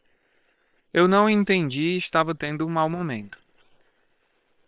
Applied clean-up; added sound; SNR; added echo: neural separator model SepFormer WHAM!.